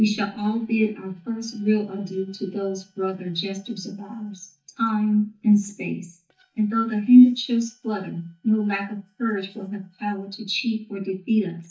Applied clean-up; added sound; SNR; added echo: neural mask model DeepFilterNet 3.